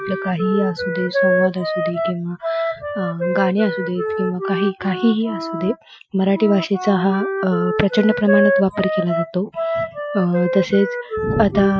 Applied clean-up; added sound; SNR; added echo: classical method Wiener filter.